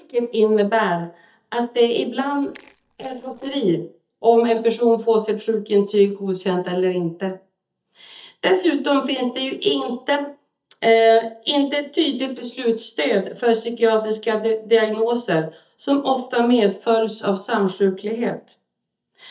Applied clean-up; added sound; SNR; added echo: neural mask model DeepFilterNet 3.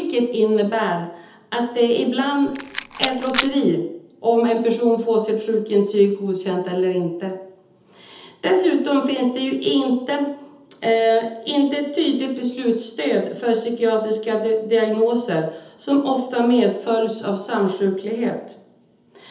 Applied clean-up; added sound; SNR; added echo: none; Rattle; 6 dB; reverberation time 0.8 s.